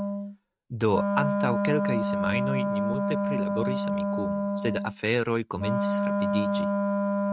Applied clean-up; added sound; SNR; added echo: neural mask model RNNoise.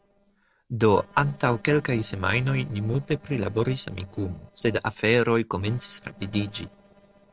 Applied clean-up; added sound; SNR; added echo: neural separator model SepFormer DNS4.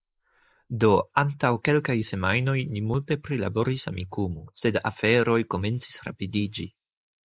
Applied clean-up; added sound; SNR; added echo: neural mask model Resemble Enhance denoiser.